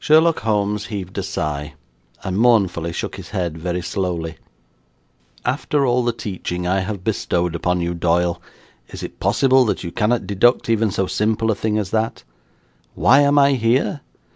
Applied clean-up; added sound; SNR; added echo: none; none; none; none.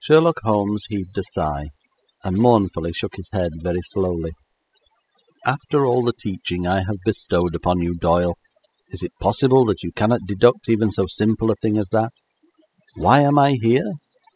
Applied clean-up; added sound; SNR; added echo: classical method spectral subtraction.